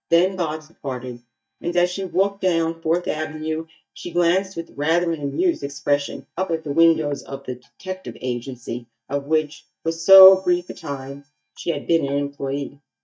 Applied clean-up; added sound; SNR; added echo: neural mask model DeepFilterNet 3.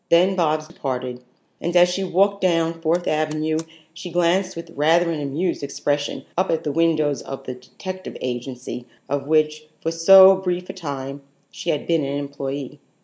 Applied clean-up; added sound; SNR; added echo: none; none; none; none.